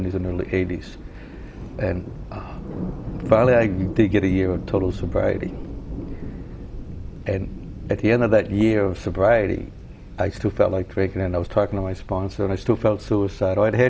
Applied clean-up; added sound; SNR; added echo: none; Thunder; 12 dB; none.